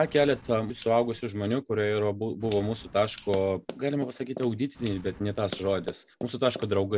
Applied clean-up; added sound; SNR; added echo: none; Clock + Run; 16 dB; none.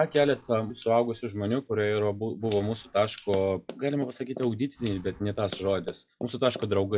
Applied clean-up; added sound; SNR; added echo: classical method log-MMSE.